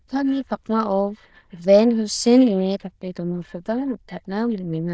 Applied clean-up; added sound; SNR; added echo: neural diffusion model UNIVERSE++.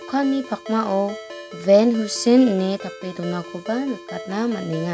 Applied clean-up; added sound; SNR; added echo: none; Ringtone; 15 dB; none.